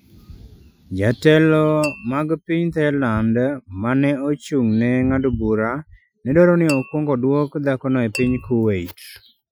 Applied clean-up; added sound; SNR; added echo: classical method Wiener filter.